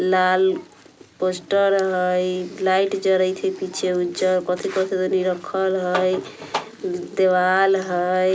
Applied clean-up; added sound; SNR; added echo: none; none; none; none.